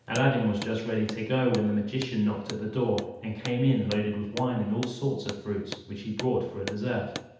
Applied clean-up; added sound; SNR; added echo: none; Hammer; 15 dB; reverberation time 0.8 s.